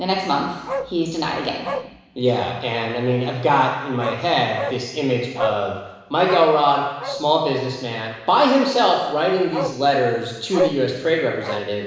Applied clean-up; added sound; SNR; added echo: none; Bark; 11 dB; reverberation time 1.0 s.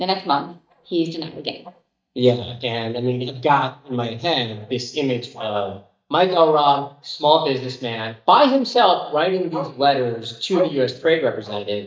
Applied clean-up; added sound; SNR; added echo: neural mask model DeepFilterNet 3.